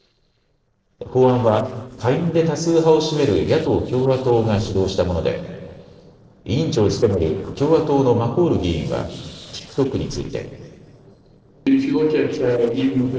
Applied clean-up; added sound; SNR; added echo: neural separator model SepFormer DNS4.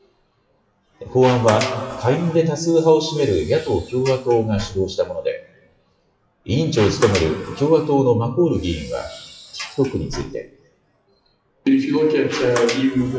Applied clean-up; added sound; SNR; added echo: classical method WPE with log-MMSE.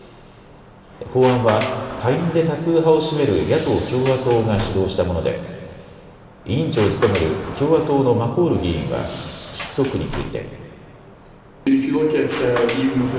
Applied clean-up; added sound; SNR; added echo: none; Sliding door; 14 dB; reverberation time 2.3 s.